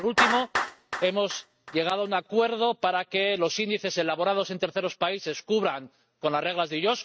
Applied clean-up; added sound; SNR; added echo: neural mask model RNNoise.